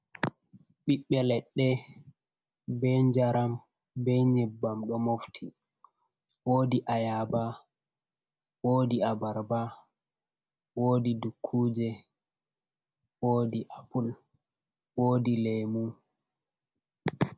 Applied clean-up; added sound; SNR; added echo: none; none; none; none.